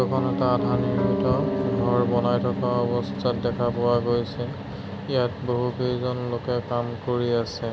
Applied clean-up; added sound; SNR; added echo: none; Piano; 4 dB; none.